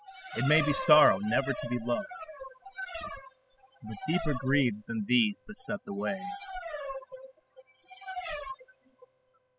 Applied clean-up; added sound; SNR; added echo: classical method spectral subtraction.